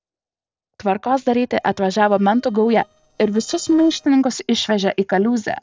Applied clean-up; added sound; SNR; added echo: neural separator model SepFormer DNS4.